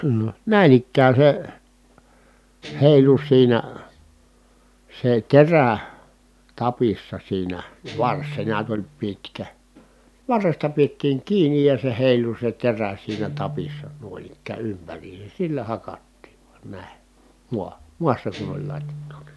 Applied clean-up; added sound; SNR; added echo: none; Guitar; 17 dB; none.